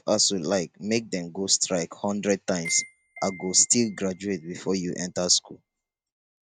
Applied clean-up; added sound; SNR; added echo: neural mask model RNNoise.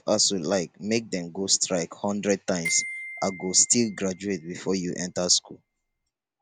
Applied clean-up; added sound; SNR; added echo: none; Glockenspiel; 13 dB; none.